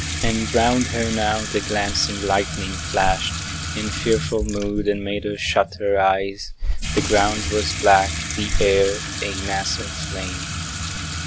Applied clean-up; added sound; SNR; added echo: none; Sink (filling or washing) / Water tap, faucet; 6 dB; none.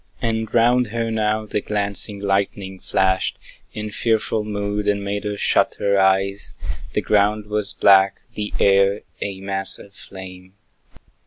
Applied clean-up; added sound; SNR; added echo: none; none; none; none.